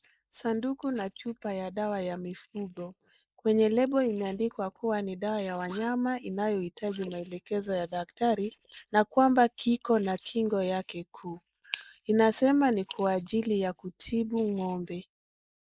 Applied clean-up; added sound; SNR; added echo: neural mask model Resemble Enhance denoiser.